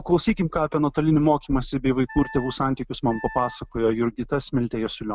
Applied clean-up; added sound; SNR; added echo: none; Wind instrument, woodwind instrument; 18 dB; none.